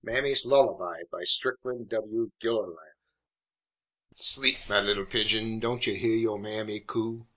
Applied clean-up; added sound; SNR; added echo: none; none; none; none.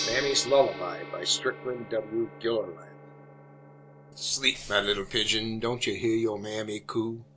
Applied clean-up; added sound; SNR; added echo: none; Gong; 13 dB; none.